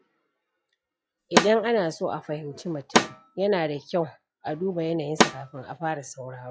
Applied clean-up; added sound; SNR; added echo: classical method log-MMSE.